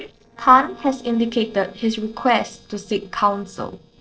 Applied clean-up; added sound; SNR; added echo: neural separator model SepFormer DNS4.